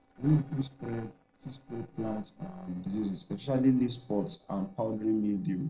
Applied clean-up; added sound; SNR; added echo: neural separator model SepFormer DNS4.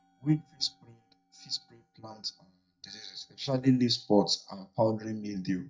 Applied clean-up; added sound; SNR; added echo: neural mask model DeepFilterNet 3.